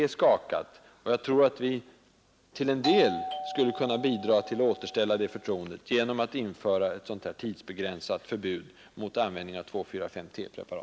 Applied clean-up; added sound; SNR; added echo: none; Doorbell; 8 dB; none.